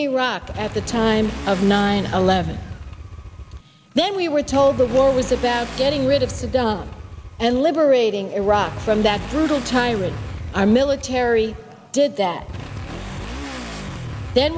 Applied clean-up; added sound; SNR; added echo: none; Motorcycle / Accelerating, revving, vroom; 11 dB; none.